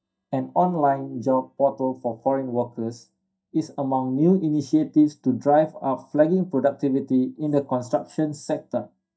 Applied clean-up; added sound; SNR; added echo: neural mask model DeepFilterNet 3.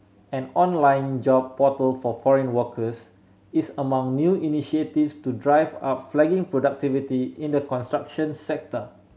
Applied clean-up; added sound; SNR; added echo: none; none; none; none.